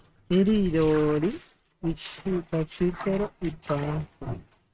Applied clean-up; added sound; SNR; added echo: neural mask model RNNoise.